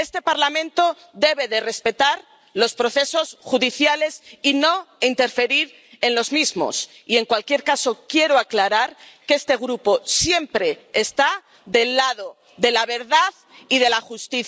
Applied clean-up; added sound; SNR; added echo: none; none; none; none.